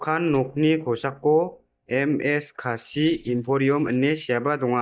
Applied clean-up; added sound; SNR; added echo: neural mask model DeepFilterNet 3.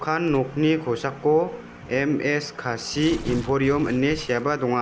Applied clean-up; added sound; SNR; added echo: none; Tearing; 17 dB; none.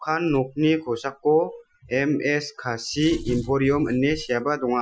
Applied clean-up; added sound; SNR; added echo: classical method Wiener filter.